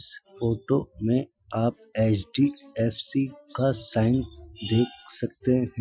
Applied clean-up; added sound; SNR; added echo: classical method Wiener filter.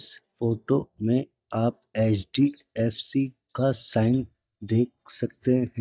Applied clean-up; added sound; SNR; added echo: neural mask model DeepFilterNet 3.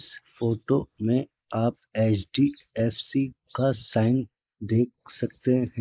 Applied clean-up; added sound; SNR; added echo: neural mask model Resemble Enhance denoiser.